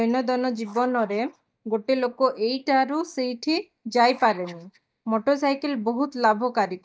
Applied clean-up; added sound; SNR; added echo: neural mask model DeepFilterNet 3.